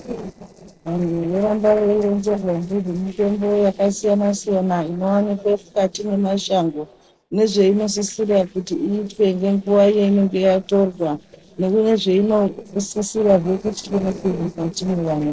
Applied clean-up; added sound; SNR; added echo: neural separator model SepFormer DNS4.